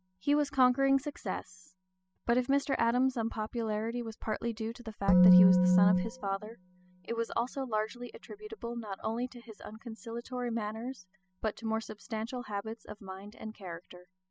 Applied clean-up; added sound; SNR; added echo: classical method spectral subtraction.